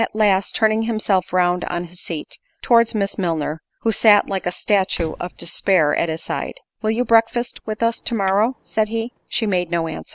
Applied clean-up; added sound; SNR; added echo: none; Slam + Chink, clink; 15 dB; none.